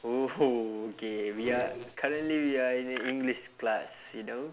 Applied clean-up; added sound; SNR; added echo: none; none; none; none.